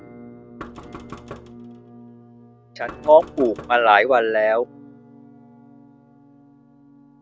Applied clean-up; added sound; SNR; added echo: none; Knock + Musical instrument; 18 dB; none.